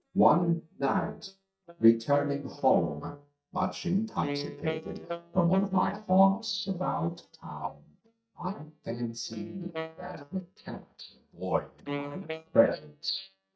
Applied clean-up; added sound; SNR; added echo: neural mask model DeepFilterNet 3.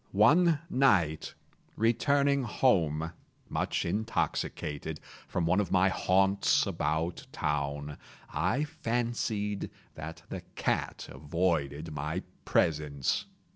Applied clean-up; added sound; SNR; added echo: none; none; none; none.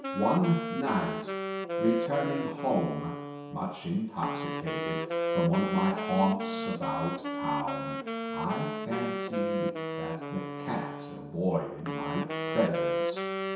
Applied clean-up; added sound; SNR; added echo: none; Wind instrument, woodwind instrument; 2 dB; reverberation time 0.7 s.